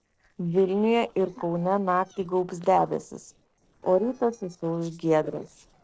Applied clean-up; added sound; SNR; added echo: neural separator model SepFormer DNS4.